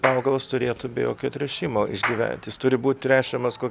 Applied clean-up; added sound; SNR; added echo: none; Clapping; 11 dB; none.